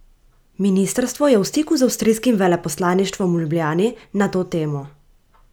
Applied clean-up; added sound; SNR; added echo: none; none; none; none.